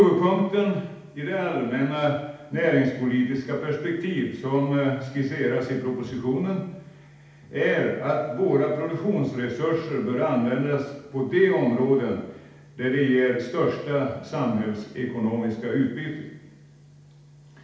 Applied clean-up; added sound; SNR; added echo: none; none; none; reverberation time 0.8 s.